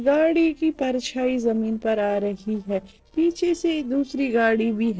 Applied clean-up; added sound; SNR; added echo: neural separator model SepFormer DNS4.